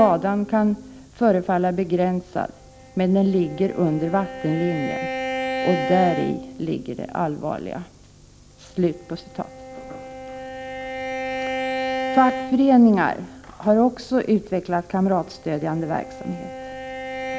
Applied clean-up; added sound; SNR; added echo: none; Bowed string instrument; 9 dB; none.